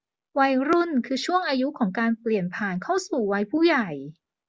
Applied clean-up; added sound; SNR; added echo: none; none; none; none.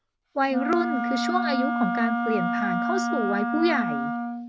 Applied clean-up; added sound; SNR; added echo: none; Wind instrument, woodwind instrument; 0 dB; none.